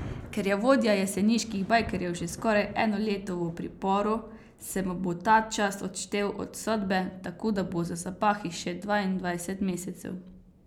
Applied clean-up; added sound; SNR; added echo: none; Thunder; 19 dB; none.